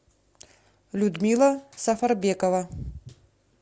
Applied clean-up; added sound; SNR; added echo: none; none; none; none.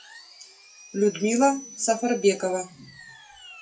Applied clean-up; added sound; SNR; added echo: classical method WPE with log-MMSE.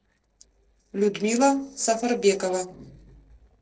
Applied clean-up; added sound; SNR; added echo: neural separator model SepFormer DNS4.